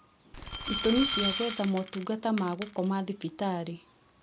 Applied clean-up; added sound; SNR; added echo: none; Glass; 5 dB; none.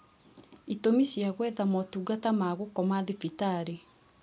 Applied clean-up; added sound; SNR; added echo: none; none; none; none.